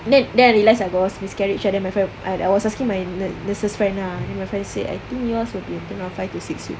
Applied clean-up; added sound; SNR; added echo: none; none; none; none.